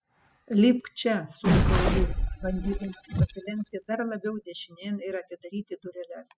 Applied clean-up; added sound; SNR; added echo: classical method spectral subtraction.